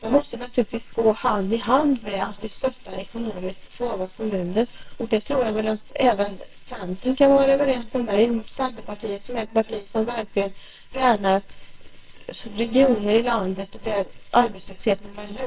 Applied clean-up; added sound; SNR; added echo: neural separator model SepFormer WHAMR!.